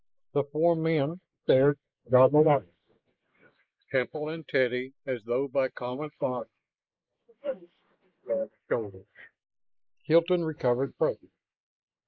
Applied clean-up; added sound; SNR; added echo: neural mask model Resemble Enhance denoiser.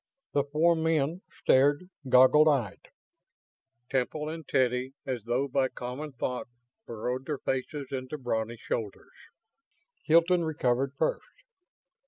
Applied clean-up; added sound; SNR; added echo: none; none; none; none.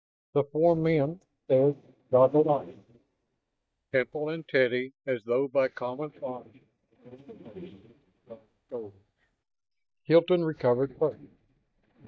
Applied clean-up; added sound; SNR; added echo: neural mask model DeepFilterNet 3.